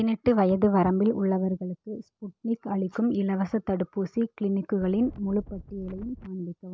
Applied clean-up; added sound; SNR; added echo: none; Wind; 18 dB; none.